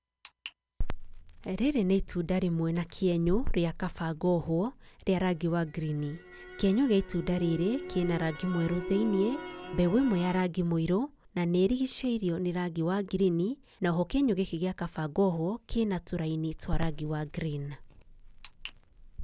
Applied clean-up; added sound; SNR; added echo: none; Crackle; 9 dB; none.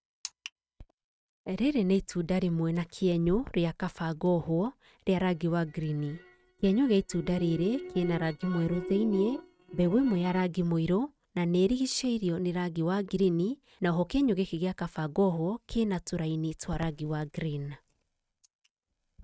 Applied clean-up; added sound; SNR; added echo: neural mask model RNNoise.